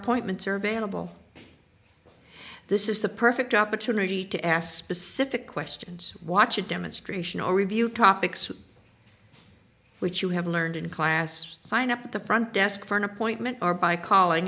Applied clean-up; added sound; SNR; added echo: none; none; none; none.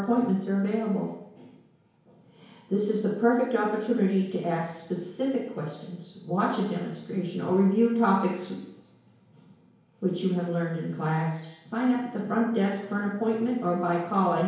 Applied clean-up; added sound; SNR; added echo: none; none; none; reverberation time 1.0 s.